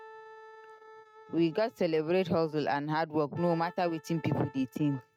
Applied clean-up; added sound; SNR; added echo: neural mask model RNNoise.